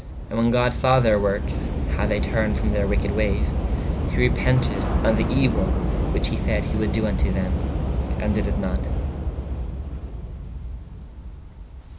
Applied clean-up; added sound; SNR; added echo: none; Subway, metro, underground / Train; -2 dB; none.